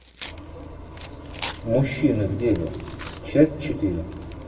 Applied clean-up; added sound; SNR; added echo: none; Tearing; 18 dB; reverberation time 1.2 s.